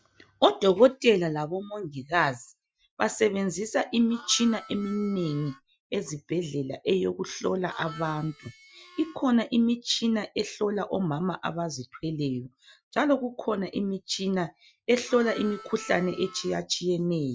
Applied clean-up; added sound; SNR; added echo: classical method Wiener filter.